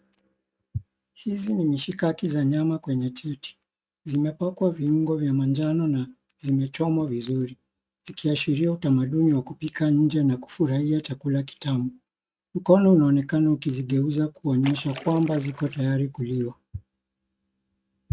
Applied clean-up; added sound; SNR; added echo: neural mask model RNNoise.